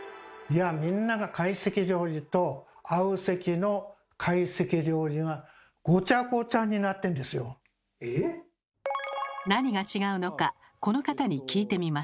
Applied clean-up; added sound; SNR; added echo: none; none; none; none.